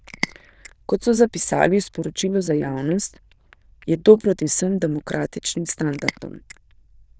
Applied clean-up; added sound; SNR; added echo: neural diffusion model UNIVERSE++.